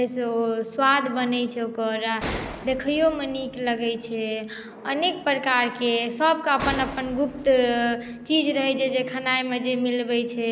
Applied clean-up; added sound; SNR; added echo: none; Gunshot, gunfire; 13 dB; none.